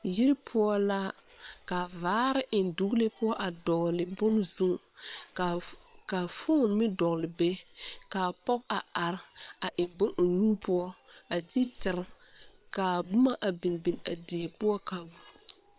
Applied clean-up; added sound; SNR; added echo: neural separator model SepFormer WHAM!.